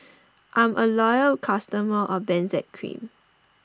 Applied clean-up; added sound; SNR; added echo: none; none; none; none.